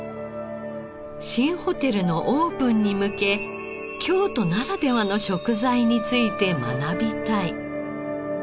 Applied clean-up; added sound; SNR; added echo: none; none; none; none.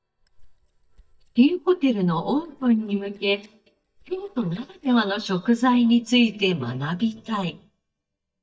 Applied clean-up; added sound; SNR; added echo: neural mask model DeepFilterNet 3.